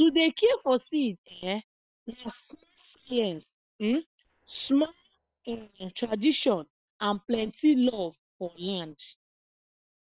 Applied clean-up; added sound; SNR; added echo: neural separator model SepFormer WHAM!.